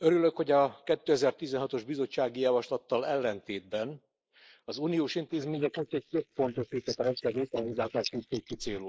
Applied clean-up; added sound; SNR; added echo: neural mask model Resemble Enhance denoiser.